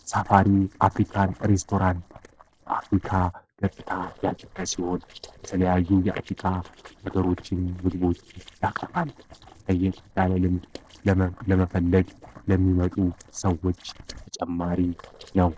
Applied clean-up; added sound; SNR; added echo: neural separator model SepFormer DNS4.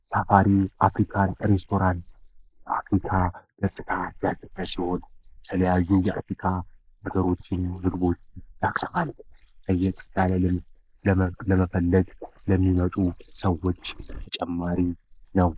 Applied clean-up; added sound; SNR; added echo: neural mask model Resemble Enhance denoiser.